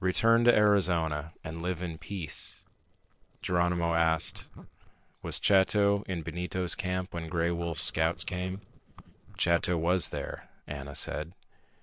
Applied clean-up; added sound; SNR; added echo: neural separator model SepFormer DNS4.